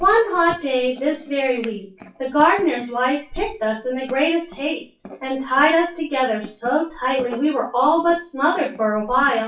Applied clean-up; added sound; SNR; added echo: classical method WPE with log-MMSE.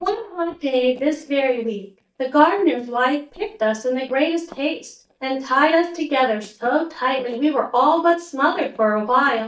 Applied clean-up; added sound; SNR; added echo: neural mask model DeepFilterNet 3.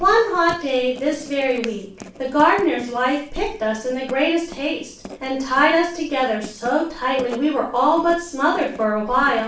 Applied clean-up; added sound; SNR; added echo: none; Writing; 20 dB; reverberation time 0.4 s.